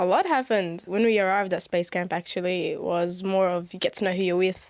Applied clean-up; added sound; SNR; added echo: none; none; none; none.